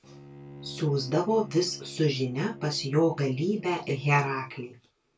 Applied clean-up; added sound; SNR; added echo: none; Bowed string instrument; 18 dB; reverberation time 0.2 s.